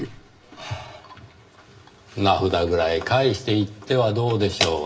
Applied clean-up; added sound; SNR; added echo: none; none; none; reverberation time 0.9 s.